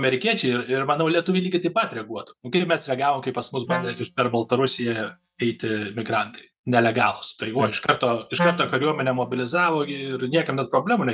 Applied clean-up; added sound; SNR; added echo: neural mask model DeepFilterNet 3.